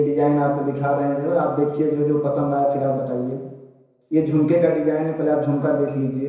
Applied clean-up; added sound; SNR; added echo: none; none; none; reverberation time 1.0 s.